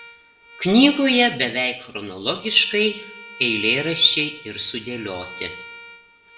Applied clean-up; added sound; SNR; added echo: none; Bowed string instrument; 19 dB; reverberation time 0.6 s.